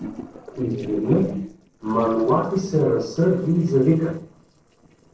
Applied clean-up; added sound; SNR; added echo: neural separator model SepFormer DNS4.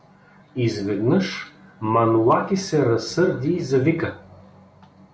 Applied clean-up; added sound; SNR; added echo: none; none; none; none.